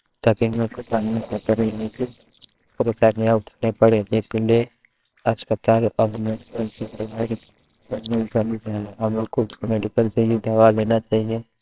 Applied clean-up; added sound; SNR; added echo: neural separator model SepFormer WHAMR!.